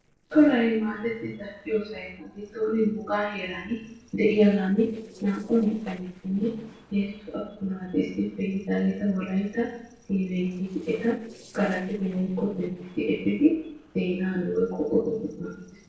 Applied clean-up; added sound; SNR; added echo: neural separator model SepFormer DNS4.